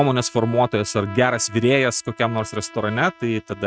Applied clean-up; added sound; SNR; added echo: neural mask model RNNoise.